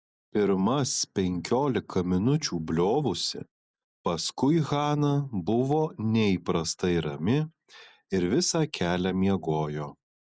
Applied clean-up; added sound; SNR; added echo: none; none; none; none.